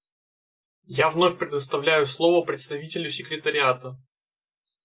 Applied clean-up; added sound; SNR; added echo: none; none; none; none.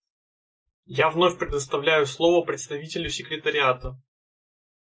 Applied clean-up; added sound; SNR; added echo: neural mask model Resemble Enhance denoiser.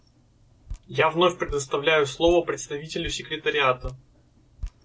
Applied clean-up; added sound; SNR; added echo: none; Drip; 16 dB; none.